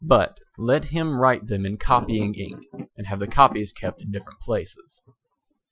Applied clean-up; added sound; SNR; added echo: classical method Wiener filter.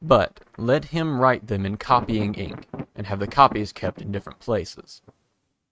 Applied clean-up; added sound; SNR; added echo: neural mask model RNNoise.